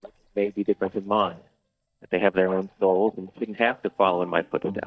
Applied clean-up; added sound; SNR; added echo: neural mask model DeepFilterNet 3.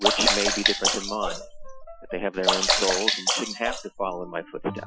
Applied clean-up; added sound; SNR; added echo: classical method Wiener filter.